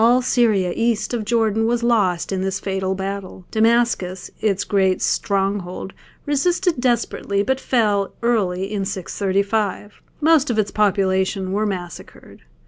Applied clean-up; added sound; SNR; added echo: none; none; none; none.